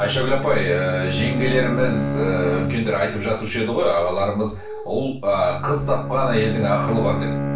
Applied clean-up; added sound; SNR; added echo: none; Bowed string instrument; 5 dB; reverberation time 0.3 s.